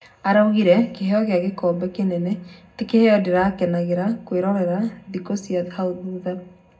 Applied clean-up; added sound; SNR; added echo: none; none; none; reverberation time 0.3 s.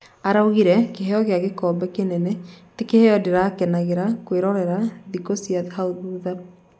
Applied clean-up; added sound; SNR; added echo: none; none; none; none.